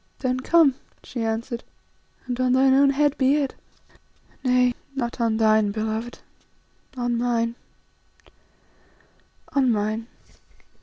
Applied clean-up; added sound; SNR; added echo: none; none; none; none.